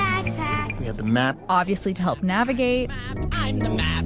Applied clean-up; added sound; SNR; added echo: none; Race car, auto racing / Accelerating, revving, vroom + Purr; 12 dB; none.